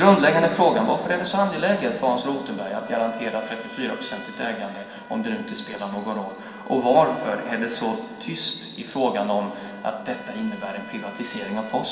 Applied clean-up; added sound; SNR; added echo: none; Trumpet; 20 dB; reverberation time 2.4 s.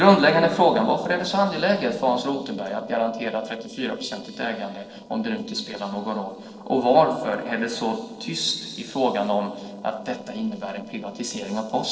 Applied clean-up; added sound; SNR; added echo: neural separator model SepFormer DNS4.